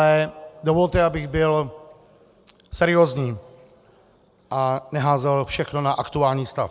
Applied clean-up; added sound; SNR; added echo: none; none; none; none.